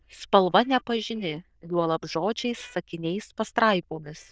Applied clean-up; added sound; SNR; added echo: neural diffusion model UNIVERSE++.